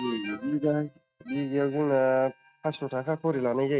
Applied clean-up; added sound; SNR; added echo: neural mask model RNNoise.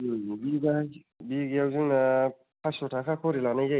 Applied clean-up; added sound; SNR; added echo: none; none; none; none.